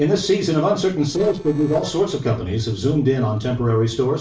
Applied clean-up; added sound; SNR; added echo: neural separator model SepFormer DNS4.